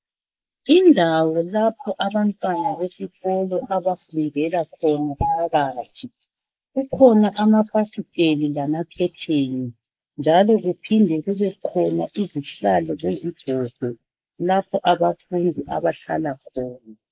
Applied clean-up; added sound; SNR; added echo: neural mask model Resemble Enhance denoiser.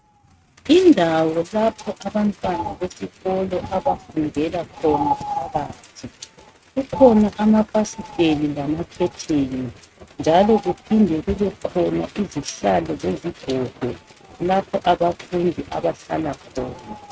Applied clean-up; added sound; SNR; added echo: neural mask model RNNoise.